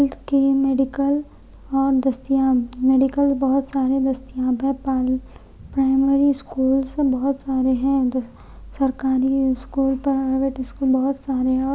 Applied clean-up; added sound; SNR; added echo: none; none; none; none.